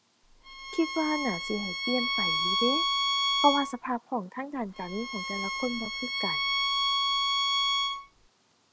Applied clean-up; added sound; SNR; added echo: none; Bowed string instrument; -4 dB; none.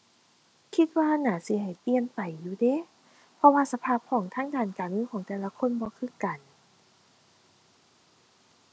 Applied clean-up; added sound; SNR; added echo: none; none; none; none.